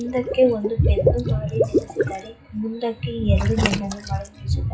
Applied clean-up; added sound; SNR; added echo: classical method WPE with log-MMSE.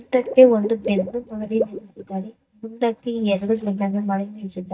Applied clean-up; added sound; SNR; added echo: neural mask model DeepFilterNet 3.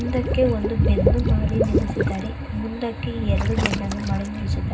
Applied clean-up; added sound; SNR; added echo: none; Water / Liquid; 7 dB; reverberation time 0.4 s.